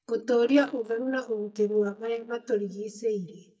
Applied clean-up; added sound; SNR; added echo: neural mask model DeepFilterNet 3.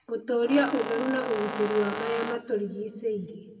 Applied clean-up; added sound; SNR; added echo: none; Brass instrument; 8 dB; reverberation time 1.4 s.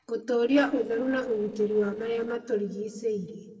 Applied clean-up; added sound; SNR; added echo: neural separator model SepFormer DNS4.